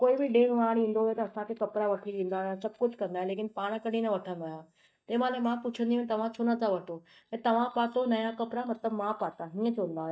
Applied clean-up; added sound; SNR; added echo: neural mask model DeepFilterNet 3.